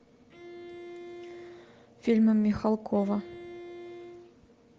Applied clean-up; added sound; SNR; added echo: none; Bowed string instrument; 15 dB; none.